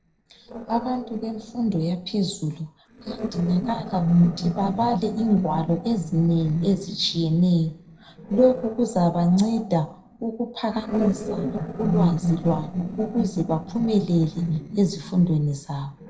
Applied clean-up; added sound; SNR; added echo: neural separator model SepFormer DNS4.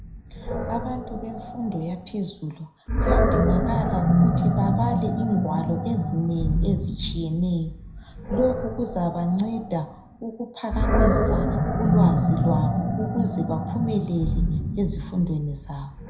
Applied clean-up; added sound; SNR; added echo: none; Animal; -3 dB; reverberation time 0.5 s.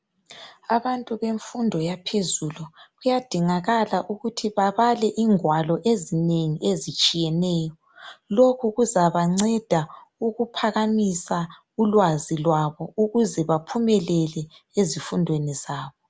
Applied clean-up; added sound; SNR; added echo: none; none; none; none.